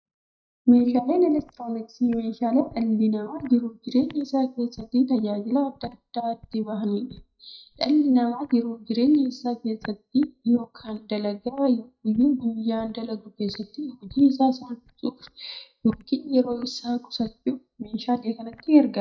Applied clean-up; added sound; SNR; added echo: neural mask model DeepFilterNet 3.